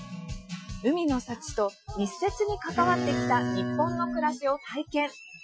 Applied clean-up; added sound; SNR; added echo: classical method Wiener filter.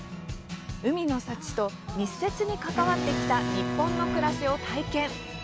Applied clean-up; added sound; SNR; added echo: none; Wind instrument, woodwind instrument; 3 dB; none.